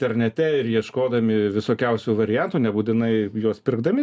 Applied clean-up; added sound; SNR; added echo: none; none; none; none.